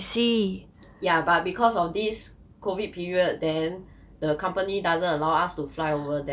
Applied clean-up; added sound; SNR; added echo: none; none; none; none.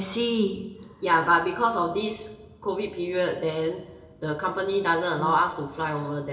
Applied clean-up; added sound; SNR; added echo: none; Brass instrument; 12 dB; reverberation time 0.8 s.